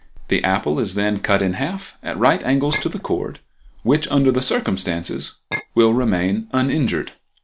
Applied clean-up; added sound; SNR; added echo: none; Chink, clink; 10 dB; none.